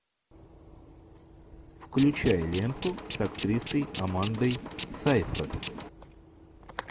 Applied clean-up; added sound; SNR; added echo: none; Tools; 5 dB; none.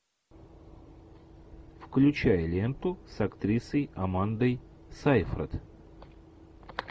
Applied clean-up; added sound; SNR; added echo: none; none; none; none.